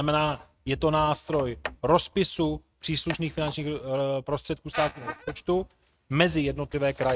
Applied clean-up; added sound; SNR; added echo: neural mask model RNNoise.